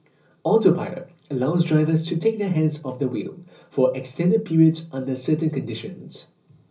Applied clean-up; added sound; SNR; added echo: none; none; none; reverberation time 0.5 s.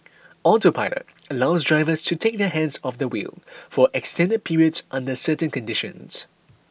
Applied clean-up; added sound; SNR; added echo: none; none; none; none.